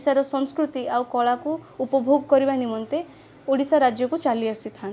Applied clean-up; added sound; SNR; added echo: none; none; none; none.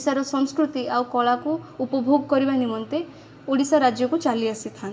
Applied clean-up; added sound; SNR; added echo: none; none; none; reverberation time 1.1 s.